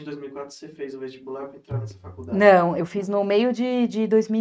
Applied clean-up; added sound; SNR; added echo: neural mask model RNNoise.